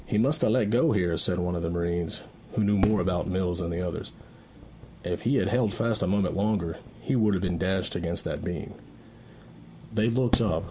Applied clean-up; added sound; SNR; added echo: none; Fireworks; 13 dB; none.